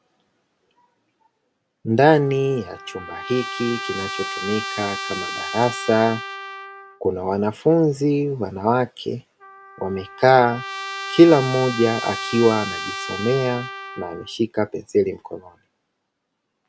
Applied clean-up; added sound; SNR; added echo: none; Trumpet; 11 dB; none.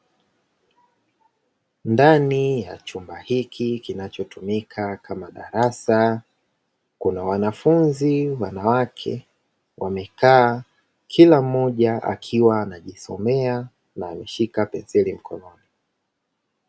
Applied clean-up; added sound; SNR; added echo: none; none; none; none.